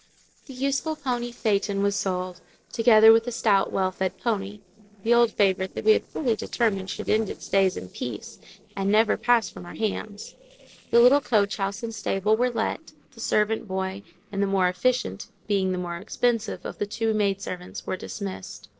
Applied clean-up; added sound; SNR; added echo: neural separator model SepFormer DNS4.